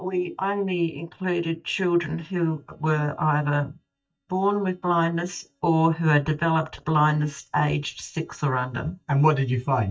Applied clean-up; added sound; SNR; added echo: neural mask model DeepFilterNet 3.